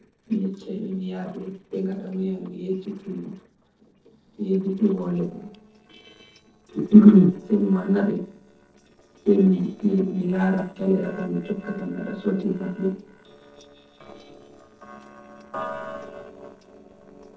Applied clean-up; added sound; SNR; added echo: neural separator model SepFormer DNS4.